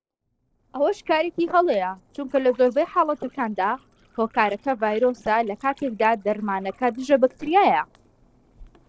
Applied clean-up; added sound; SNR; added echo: neural separator model SepFormer DNS4.